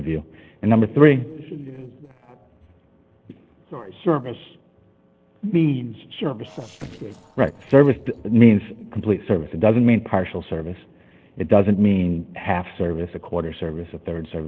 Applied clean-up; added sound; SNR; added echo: neural separator model SepFormer DNS4.